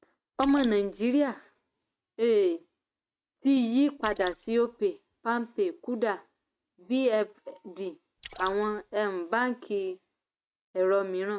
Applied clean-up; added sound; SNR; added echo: neural mask model RNNoise.